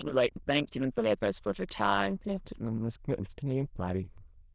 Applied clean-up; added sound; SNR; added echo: neural diffusion model UNIVERSE++.